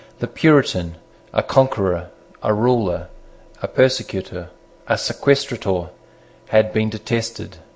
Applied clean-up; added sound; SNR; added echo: none; none; none; none.